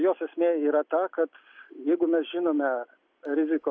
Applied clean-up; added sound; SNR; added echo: none; none; none; none.